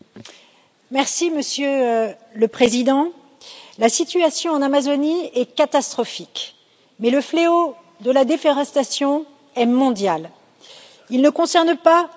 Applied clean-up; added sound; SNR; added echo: none; none; none; none.